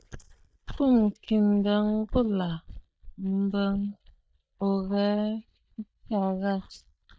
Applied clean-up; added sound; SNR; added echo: neural mask model DeepFilterNet 3.